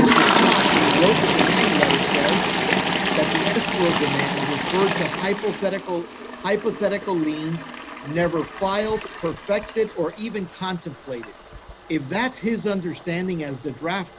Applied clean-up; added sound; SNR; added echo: none; Toilet flush; -2 dB; none.